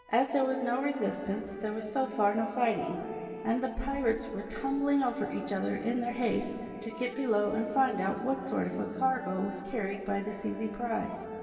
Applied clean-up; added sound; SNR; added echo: none; Accordion; 15 dB; reverberation time 2.4 s.